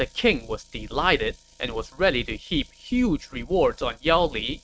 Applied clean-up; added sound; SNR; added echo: neural mask model RNNoise.